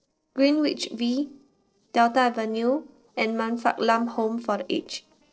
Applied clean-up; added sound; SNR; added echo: neural separator model SepFormer DNS4.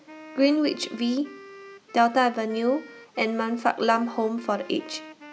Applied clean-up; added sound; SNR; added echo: none; Wind instrument, woodwind instrument; 20 dB; none.